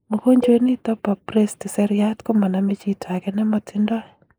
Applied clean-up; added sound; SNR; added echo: neural mask model Resemble Enhance denoiser.